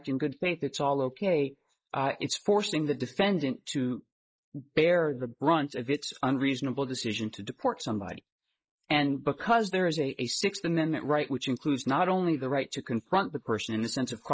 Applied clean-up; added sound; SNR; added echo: neural mask model Resemble Enhance denoiser.